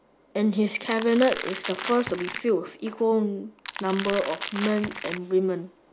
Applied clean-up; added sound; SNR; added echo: none; Crackle; 8 dB; none.